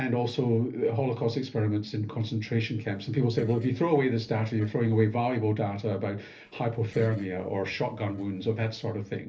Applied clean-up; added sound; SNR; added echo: neural separator model SepFormer DNS4.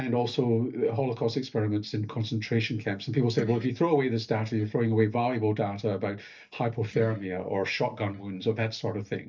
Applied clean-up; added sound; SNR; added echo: neural mask model DeepFilterNet 3.